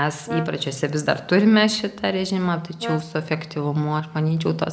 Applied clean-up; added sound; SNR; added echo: none; Brass instrument; 15 dB; none.